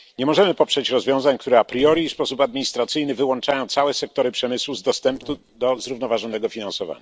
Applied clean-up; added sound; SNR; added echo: neural separator model SepFormer DNS4.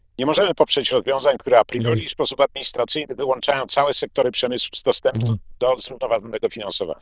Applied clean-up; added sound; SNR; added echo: neural diffusion model UNIVERSE++.